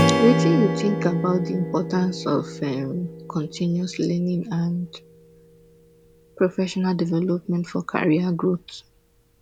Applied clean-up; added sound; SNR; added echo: none; Strum; 5 dB; none.